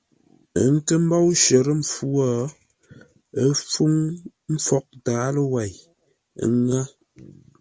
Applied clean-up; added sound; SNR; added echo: none; none; none; none.